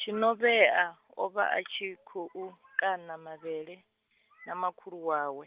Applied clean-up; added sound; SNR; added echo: none; none; none; none.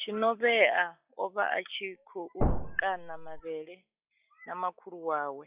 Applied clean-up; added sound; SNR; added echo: classical method log-MMSE.